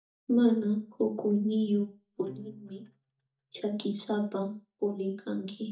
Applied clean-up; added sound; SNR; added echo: neural mask model DeepFilterNet 3.